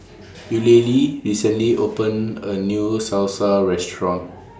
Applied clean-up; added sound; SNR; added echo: none; none; none; none.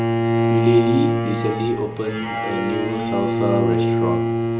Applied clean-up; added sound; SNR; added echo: none; Bowed string instrument; -3 dB; none.